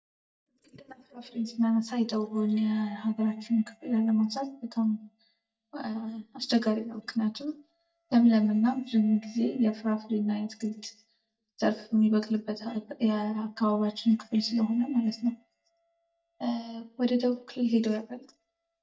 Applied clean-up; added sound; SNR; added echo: neural mask model DeepFilterNet 3.